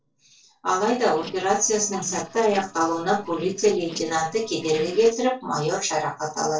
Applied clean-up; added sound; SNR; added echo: neural separator model SepFormer DNS4.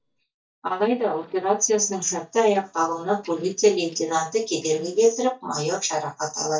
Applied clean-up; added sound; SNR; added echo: neural mask model DeepFilterNet 3.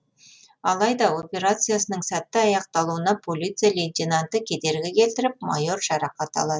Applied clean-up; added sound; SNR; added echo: none; none; none; none.